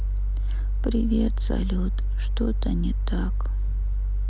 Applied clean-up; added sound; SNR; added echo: none; none; none; none.